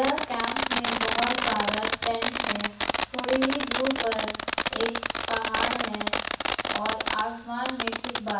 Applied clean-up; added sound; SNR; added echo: none; Fireworks; -2 dB; reverberation time 0.6 s.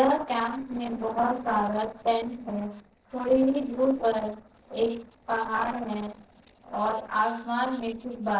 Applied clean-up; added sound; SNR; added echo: neural separator model SepFormer DNS4.